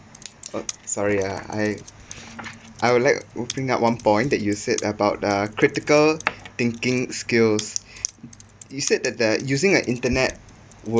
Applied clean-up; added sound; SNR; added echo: none; Computer keyboard; 20 dB; none.